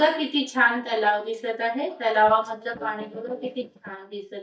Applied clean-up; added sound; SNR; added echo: neural mask model DeepFilterNet 3.